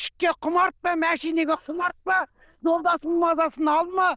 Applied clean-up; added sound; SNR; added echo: neural diffusion model UNIVERSE++.